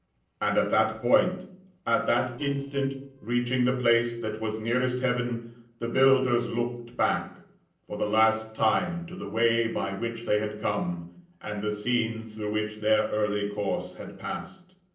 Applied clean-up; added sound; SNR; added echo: neural separator model SepFormer DNS4.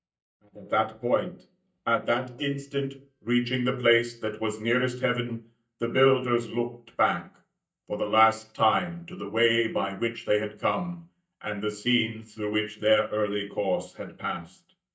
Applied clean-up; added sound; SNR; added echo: neural mask model DeepFilterNet 3.